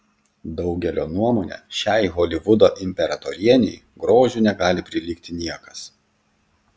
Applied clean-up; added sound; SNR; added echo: none; none; none; none.